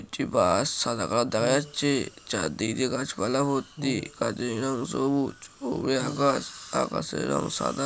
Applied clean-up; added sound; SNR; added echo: none; Brass instrument; 12 dB; none.